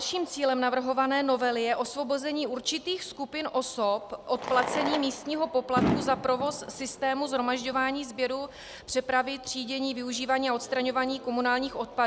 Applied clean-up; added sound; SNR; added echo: none; Fireworks; 10 dB; none.